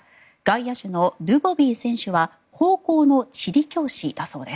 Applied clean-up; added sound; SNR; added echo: none; none; none; none.